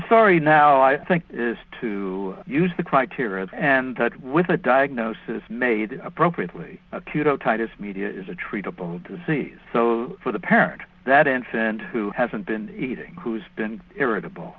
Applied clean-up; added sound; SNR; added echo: none; none; none; none.